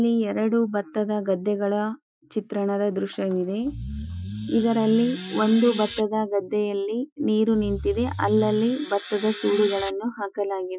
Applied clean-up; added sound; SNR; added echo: classical method Wiener filter.